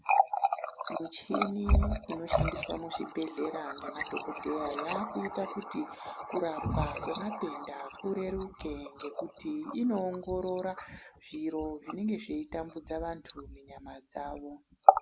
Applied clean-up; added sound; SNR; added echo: none; Water tap, faucet; -3 dB; none.